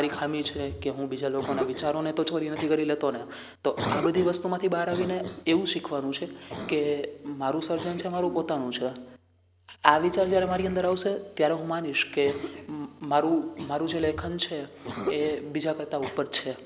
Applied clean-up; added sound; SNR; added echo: none; Cough; 12 dB; none.